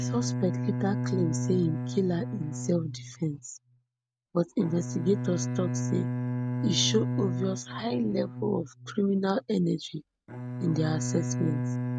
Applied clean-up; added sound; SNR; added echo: neural mask model RNNoise.